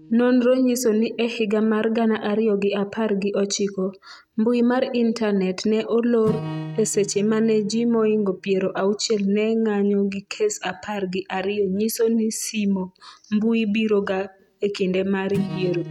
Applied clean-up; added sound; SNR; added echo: neural mask model RNNoise.